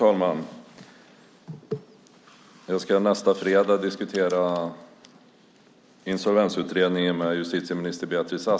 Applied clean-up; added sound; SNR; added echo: none; none; none; none.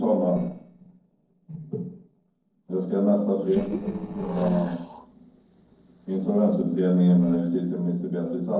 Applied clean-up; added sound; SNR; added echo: neural separator model SepFormer DNS4.